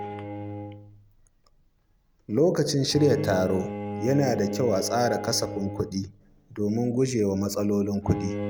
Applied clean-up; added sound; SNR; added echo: none; Bowed string instrument; 9 dB; none.